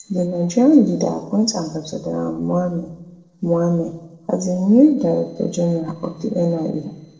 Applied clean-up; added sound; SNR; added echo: neural separator model SepFormer DNS4.